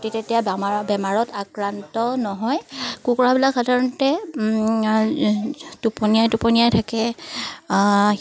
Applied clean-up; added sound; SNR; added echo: none; none; none; none.